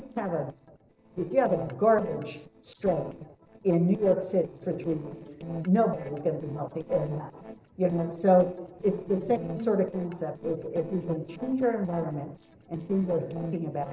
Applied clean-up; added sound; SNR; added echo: neural separator model SepFormer DNS4.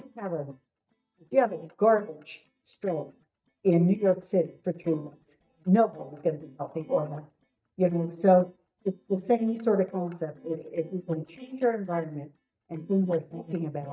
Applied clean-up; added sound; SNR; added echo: neural mask model DeepFilterNet 3.